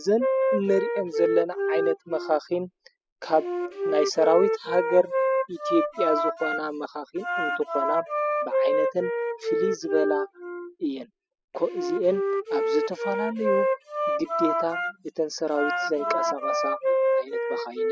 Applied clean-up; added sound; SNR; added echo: classical method spectral subtraction.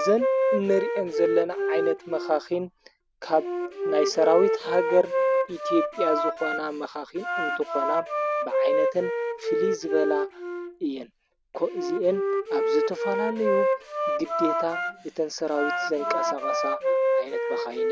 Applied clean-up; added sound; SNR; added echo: none; Wind instrument, woodwind instrument; -1 dB; none.